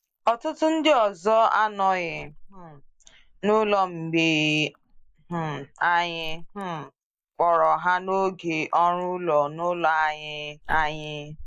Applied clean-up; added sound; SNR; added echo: neural mask model Resemble Enhance denoiser.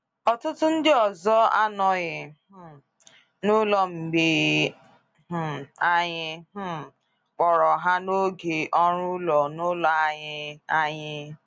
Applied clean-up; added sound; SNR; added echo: none; none; none; none.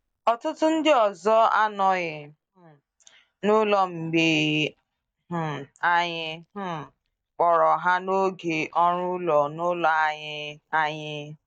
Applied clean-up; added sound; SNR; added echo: neural mask model DeepFilterNet 3.